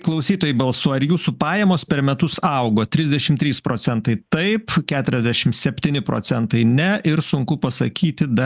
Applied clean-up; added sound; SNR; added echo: none; none; none; none.